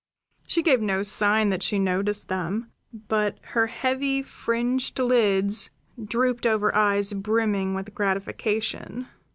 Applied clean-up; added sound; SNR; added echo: none; none; none; none.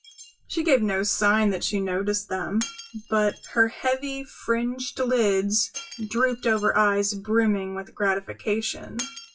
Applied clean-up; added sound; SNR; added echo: classical method WPE with log-MMSE.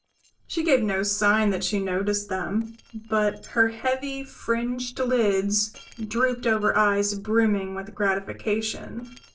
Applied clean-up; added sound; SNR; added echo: neural separator model SepFormer DNS4.